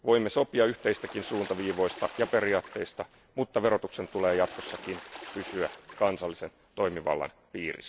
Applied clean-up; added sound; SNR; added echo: none; Water / Splash, splatter; 16 dB; none.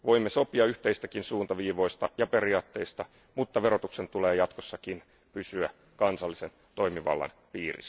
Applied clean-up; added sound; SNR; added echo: none; none; none; none.